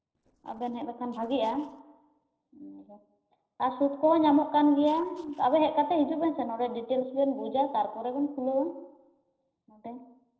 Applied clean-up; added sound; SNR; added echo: neural separator model SepFormer DNS4.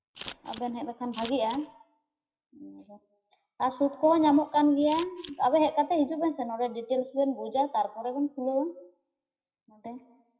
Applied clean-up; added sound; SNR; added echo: classical method WPE with log-MMSE.